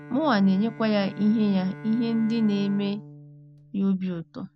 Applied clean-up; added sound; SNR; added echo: none; Bowed string instrument; 17 dB; none.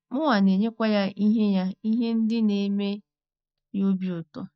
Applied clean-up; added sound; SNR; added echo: neural mask model DeepFilterNet 3.